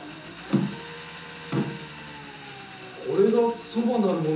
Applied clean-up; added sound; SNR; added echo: none; Engine; 14 dB; reverberation time 0.6 s.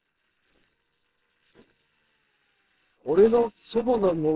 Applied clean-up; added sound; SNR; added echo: neural separator model SepFormer WHAMR!.